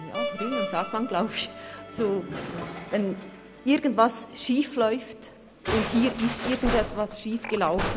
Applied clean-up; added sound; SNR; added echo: none; Musical instrument; 7 dB; none.